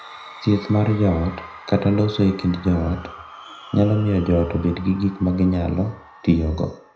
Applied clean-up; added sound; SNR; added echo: none; Crowd / Cheering; 19 dB; reverberation time 0.4 s.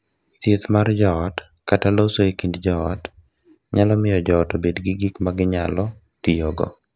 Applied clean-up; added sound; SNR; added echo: none; none; none; none.